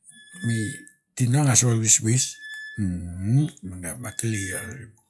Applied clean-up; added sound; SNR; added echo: classical method log-MMSE.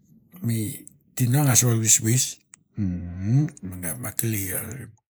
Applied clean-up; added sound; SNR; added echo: neural mask model Resemble Enhance denoiser.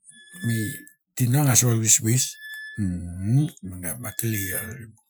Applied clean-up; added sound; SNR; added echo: classical method Wiener filter.